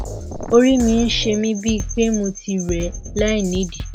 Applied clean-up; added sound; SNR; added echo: none; Drum kit; 9 dB; none.